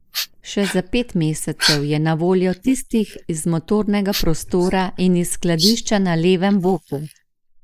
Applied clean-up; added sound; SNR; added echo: neural mask model Resemble Enhance denoiser.